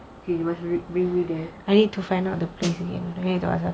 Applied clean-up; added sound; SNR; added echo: none; Snare drum; 11 dB; none.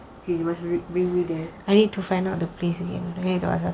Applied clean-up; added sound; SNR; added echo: none; none; none; none.